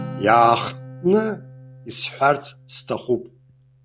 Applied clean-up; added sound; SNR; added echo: none; Acoustic guitar; 16 dB; none.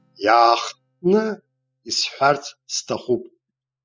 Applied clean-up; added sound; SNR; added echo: classical method spectral subtraction.